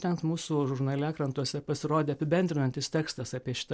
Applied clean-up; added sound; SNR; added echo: none; none; none; none.